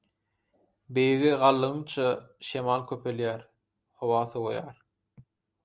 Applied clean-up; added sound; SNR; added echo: none; none; none; none.